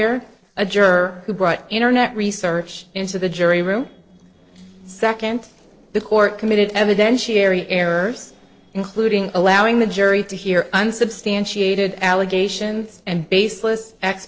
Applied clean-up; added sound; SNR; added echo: neural separator model SepFormer DNS4.